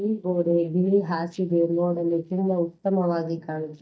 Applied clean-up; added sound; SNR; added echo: neural mask model DeepFilterNet 3.